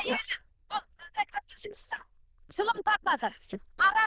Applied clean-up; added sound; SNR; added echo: neural diffusion model UNIVERSE++.